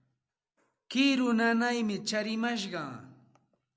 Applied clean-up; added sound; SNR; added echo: none; none; none; none.